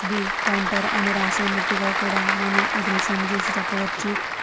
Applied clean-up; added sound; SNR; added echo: none; Applause / Crowd; -4 dB; none.